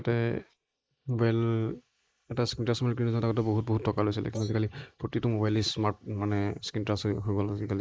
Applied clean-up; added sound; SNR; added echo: neural mask model Resemble Enhance denoiser.